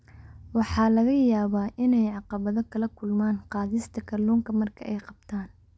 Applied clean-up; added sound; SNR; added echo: none; none; none; none.